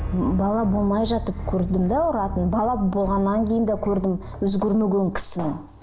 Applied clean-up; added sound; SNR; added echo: none; none; none; none.